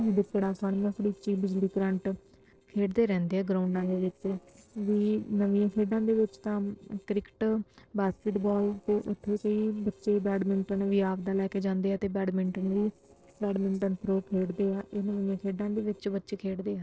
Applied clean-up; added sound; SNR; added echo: neural separator model SepFormer DNS4.